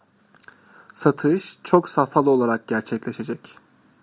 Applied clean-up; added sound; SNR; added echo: none; none; none; none.